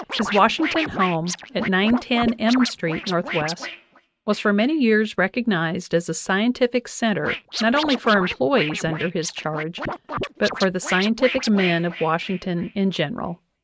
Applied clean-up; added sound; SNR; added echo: neural mask model RNNoise.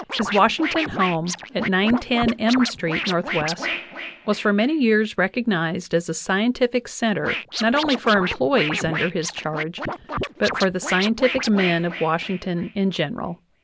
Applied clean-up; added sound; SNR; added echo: none; Scratching (performance technique); 8 dB; none.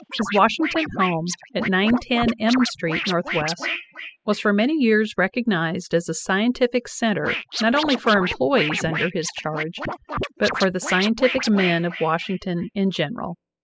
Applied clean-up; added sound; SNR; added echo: classical method spectral subtraction.